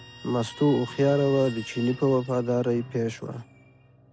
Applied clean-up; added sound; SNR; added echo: none; Guitar + Piano; 19 dB; none.